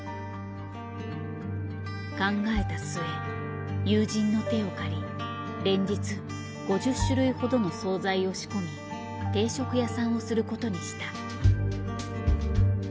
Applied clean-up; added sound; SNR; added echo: none; none; none; none.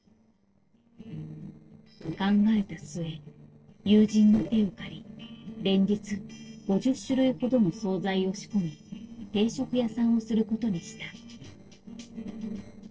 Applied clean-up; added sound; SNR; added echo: neural separator model SepFormer DNS4.